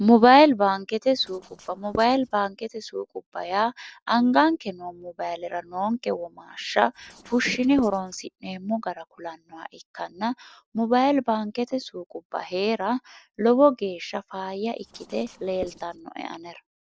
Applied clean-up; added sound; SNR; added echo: neural separator model SepFormer DNS4.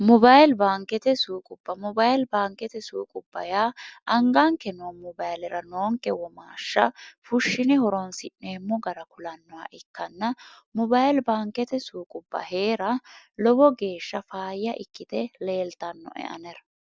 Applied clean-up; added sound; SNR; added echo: none; none; none; none.